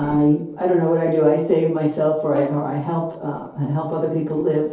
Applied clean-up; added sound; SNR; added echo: neural separator model SepFormer DNS4.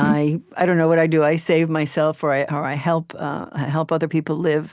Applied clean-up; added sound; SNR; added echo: none; none; none; none.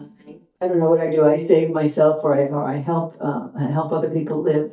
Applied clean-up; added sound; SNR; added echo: neural mask model DeepFilterNet 3.